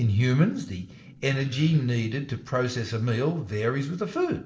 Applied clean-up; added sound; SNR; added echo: neural separator model SepFormer DNS4.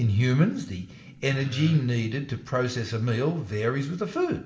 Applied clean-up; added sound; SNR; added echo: none; Wood; 14 dB; reverberation time 1.7 s.